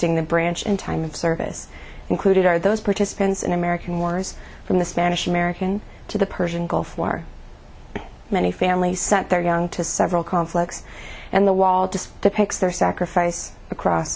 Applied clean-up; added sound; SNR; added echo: none; none; none; none.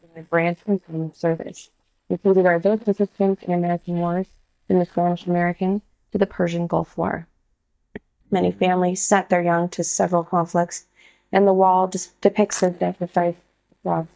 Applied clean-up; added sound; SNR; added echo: neural mask model DeepFilterNet 3.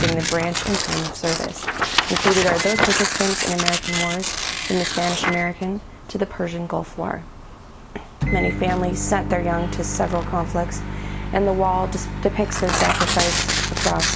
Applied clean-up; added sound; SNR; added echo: none; Tearing + Microwave oven; 1 dB; none.